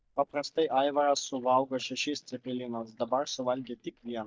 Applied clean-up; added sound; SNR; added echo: neural mask model DeepFilterNet 3.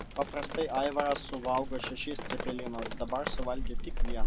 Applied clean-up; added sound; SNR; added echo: none; Drip; -2 dB; none.